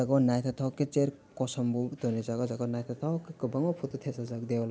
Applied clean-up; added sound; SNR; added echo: none; none; none; none.